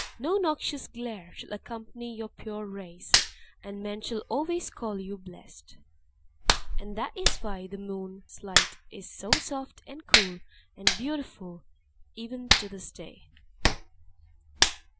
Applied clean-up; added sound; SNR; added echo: none; Hands; -5 dB; none.